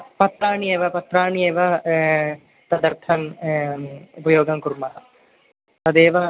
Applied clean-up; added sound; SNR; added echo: none; none; none; none.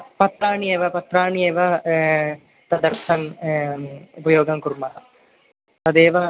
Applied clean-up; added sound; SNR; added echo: none; Snare drum; 20 dB; none.